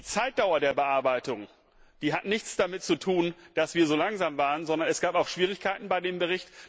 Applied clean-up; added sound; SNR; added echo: none; none; none; none.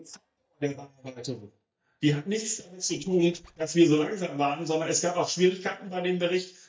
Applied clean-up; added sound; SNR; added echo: neural mask model DeepFilterNet 3.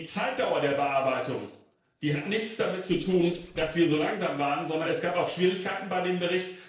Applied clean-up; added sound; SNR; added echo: neural separator model SepFormer DNS4.